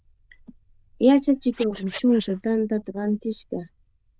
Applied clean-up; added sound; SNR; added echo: neural diffusion model UNIVERSE++.